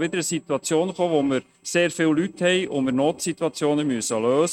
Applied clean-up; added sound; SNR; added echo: neural mask model RNNoise.